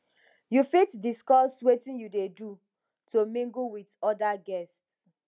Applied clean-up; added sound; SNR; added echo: none; none; none; none.